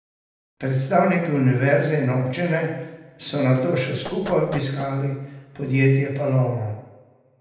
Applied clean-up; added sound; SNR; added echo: none; Knock; 14 dB; reverberation time 0.9 s.